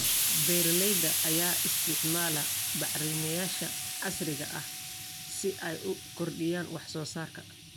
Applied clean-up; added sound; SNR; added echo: none; Explosion; -3 dB; none.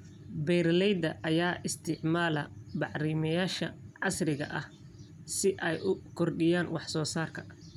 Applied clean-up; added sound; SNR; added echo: none; none; none; none.